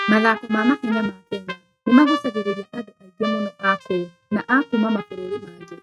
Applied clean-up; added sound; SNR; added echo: neural mask model RNNoise.